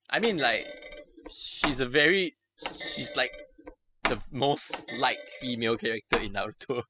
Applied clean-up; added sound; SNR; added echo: classical method spectral subtraction.